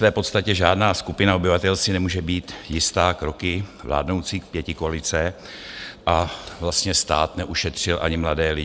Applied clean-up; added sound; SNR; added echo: none; none; none; none.